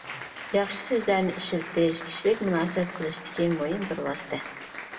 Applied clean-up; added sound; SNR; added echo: none; Applause; 12 dB; reverberation time 1.3 s.